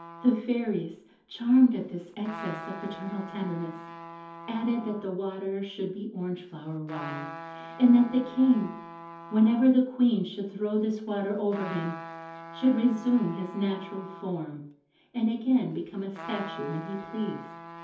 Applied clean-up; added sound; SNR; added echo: none; Trumpet; 16 dB; reverberation time 0.5 s.